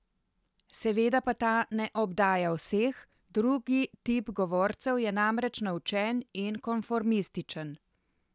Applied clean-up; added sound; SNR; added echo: none; none; none; none.